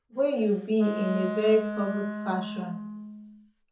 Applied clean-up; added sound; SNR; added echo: none; Wind instrument, woodwind instrument; 6 dB; reverberation time 0.6 s.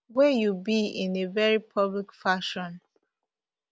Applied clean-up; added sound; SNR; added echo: none; none; none; none.